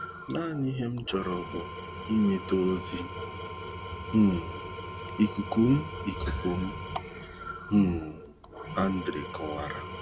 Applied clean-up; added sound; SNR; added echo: none; Engine / Tools; 9 dB; none.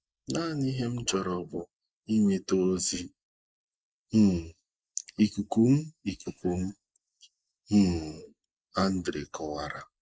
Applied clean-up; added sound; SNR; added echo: neural mask model Resemble Enhance denoiser.